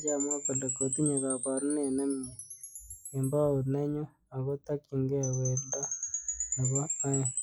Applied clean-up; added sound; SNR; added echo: classical method log-MMSE.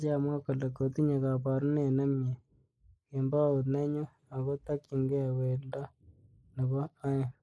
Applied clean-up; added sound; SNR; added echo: neural mask model Resemble Enhance denoiser.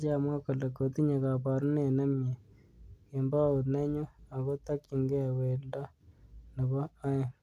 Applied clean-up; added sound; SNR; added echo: none; none; none; none.